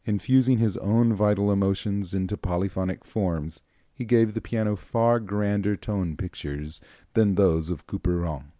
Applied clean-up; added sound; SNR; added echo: none; none; none; none.